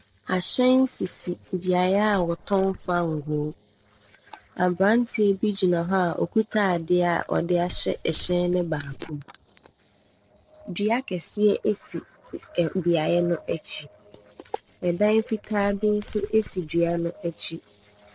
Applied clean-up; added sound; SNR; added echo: neural separator model SepFormer DNS4.